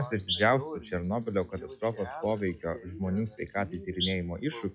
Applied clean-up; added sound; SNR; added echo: classical method log-MMSE.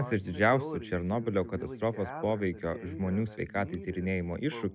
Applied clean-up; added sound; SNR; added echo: none; none; none; none.